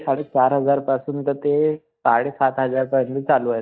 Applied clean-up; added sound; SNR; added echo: neural mask model DeepFilterNet 3.